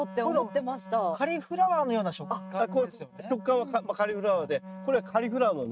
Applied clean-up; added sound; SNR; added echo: neural mask model RNNoise.